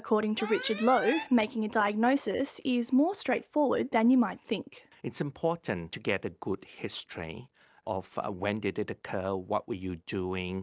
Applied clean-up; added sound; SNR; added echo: none; Alarm; 11 dB; none.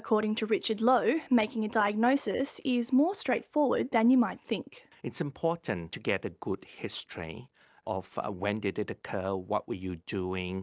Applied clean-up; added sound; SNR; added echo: none; none; none; none.